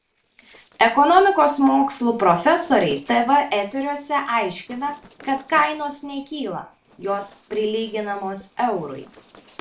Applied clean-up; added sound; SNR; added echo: neural separator model SepFormer DNS4.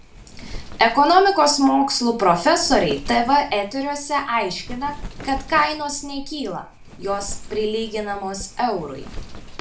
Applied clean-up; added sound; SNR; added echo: none; Wind; 14 dB; reverberation time 0.4 s.